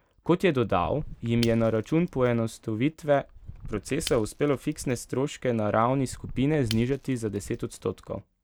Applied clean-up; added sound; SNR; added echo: none; Shatter / Crushing; 16 dB; none.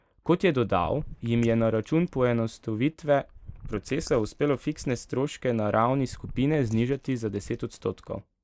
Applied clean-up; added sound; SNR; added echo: neural mask model Resemble Enhance denoiser.